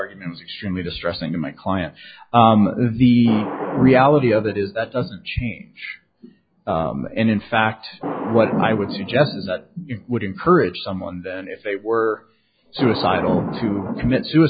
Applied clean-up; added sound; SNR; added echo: classical method log-MMSE.